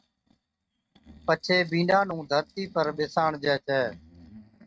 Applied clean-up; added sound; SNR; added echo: neural mask model RNNoise.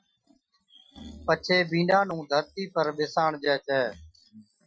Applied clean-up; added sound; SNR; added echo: classical method Wiener filter.